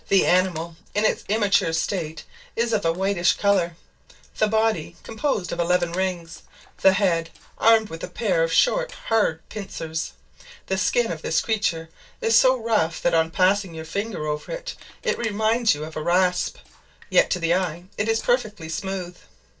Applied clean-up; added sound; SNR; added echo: neural separator model SepFormer DNS4.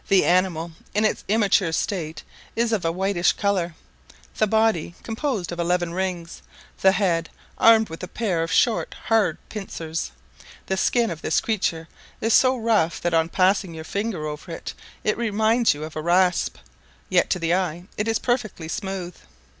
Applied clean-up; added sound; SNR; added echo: none; none; none; none.